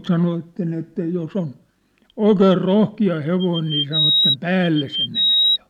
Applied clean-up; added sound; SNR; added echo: none; Bird vocalization, bird call, bird song; -1 dB; none.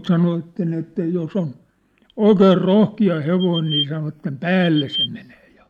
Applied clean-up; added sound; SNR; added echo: neural mask model Resemble Enhance denoiser.